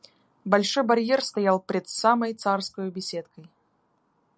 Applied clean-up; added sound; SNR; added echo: none; none; none; none.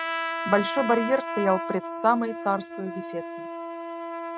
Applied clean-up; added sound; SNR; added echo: neural mask model RNNoise.